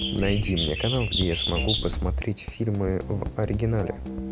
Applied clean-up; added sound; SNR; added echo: none; Drum kit + Bird; 3 dB; none.